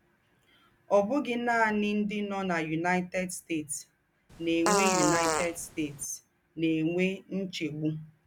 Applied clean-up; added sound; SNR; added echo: none; Fart; -1 dB; none.